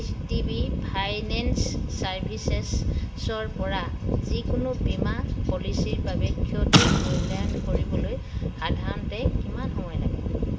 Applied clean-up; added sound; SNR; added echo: none; Explosion; 0 dB; reverberation time 1.1 s.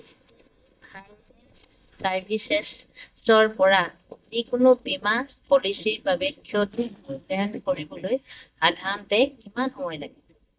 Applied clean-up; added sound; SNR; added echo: neural mask model DeepFilterNet 3.